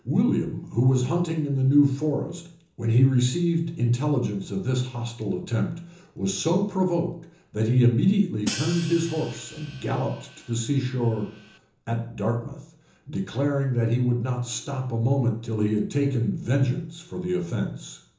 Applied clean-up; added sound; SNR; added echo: none; Hi-hat; 15 dB; reverberation time 0.6 s.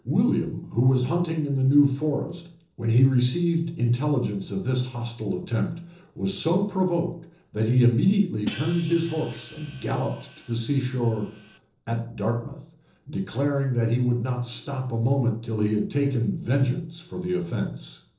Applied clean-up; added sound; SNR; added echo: neural separator model SepFormer DNS4.